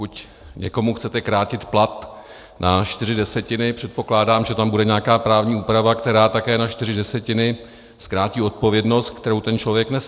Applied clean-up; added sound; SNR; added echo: none; none; none; none.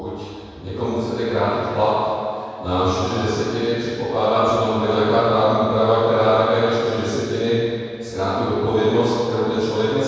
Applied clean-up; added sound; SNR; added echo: none; none; none; reverberation time 2.1 s.